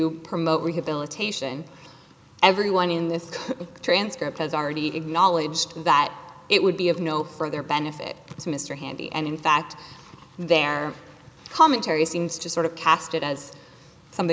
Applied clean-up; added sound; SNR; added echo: none; none; none; none.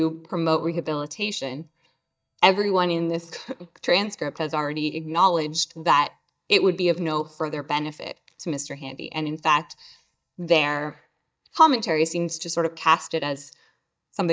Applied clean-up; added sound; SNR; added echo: neural mask model DeepFilterNet 3.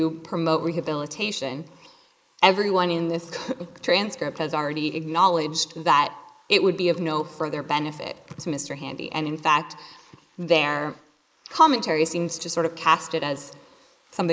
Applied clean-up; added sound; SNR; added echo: neural mask model Resemble Enhance denoiser.